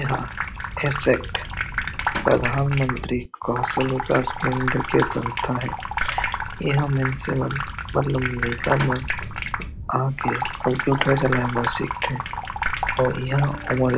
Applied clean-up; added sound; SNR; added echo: none; Sink (filling or washing) / Water tap, faucet; 3 dB; none.